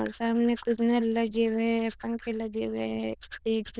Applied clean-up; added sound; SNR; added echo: neural diffusion model UNIVERSE++.